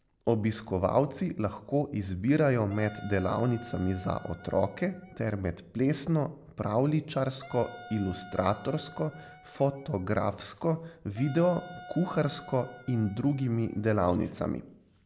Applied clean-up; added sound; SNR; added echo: none; Wind instrument, woodwind instrument; 19 dB; none.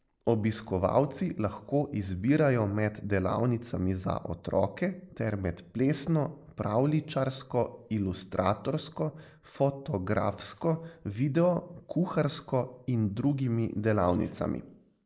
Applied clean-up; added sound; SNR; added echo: neural mask model Resemble Enhance denoiser.